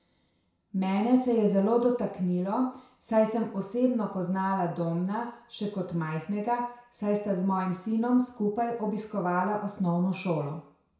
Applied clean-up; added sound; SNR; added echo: none; none; none; reverberation time 0.6 s.